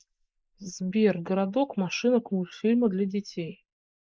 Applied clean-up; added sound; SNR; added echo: neural mask model Resemble Enhance denoiser.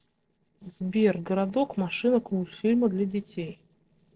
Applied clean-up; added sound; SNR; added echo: neural separator model SepFormer DNS4.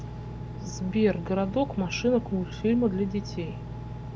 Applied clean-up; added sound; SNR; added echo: none; Engine; 8 dB; none.